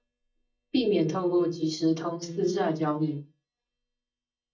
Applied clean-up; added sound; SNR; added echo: neural mask model DeepFilterNet 3.